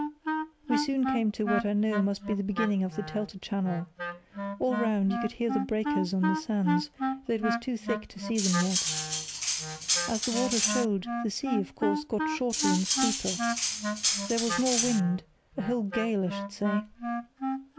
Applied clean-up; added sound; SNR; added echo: none; Cutlery, silverware + Wind instrument, woodwind instrument; 2 dB; none.